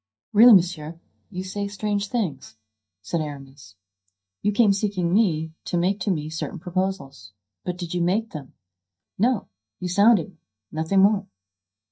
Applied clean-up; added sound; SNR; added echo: neural mask model DeepFilterNet 3.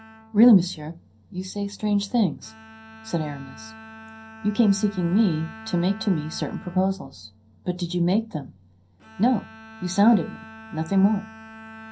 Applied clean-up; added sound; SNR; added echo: none; Bowed string instrument; 20 dB; reverberation time 0.3 s.